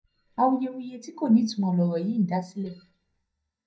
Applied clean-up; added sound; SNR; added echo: neural mask model DeepFilterNet 3.